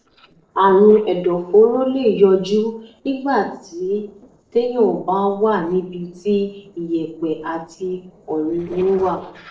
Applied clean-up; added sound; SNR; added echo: neural separator model SepFormer DNS4.